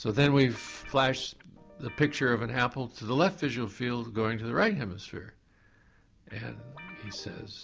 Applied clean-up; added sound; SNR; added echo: none; Guitar; 19 dB; none.